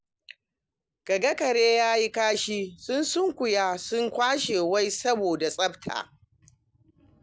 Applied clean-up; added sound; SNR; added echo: none; none; none; none.